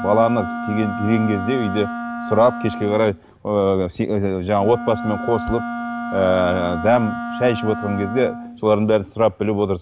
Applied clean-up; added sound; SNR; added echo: none; Wind instrument, woodwind instrument; 9 dB; none.